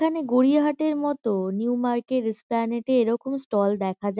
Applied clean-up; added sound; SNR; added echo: none; none; none; none.